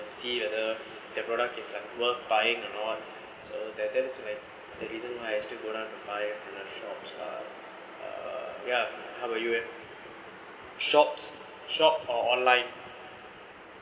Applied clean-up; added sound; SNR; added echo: none; none; none; none.